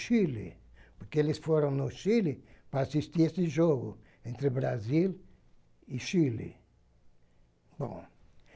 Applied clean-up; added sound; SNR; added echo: none; none; none; none.